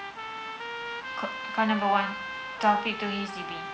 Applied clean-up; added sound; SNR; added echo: none; Trumpet; 7 dB; none.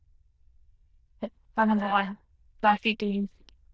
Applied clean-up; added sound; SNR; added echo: neural diffusion model UNIVERSE++.